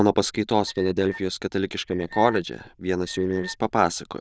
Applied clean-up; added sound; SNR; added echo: neural diffusion model UNIVERSE++.